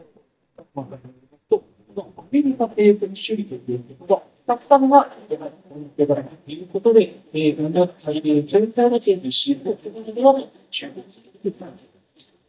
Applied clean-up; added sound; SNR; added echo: neural mask model DeepFilterNet 3.